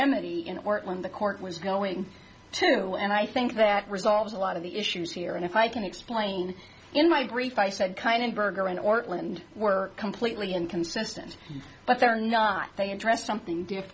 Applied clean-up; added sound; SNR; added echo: none; none; none; none.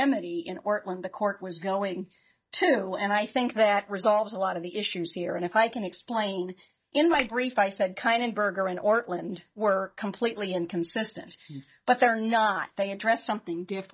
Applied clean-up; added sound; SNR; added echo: neural mask model DeepFilterNet 3.